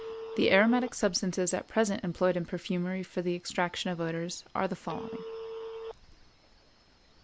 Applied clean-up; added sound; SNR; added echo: none; Telephone; 14 dB; none.